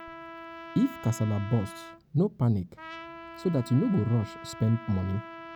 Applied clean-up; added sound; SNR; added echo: none; Trumpet; 15 dB; none.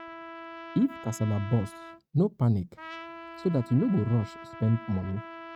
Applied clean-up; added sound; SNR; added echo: neural mask model RNNoise.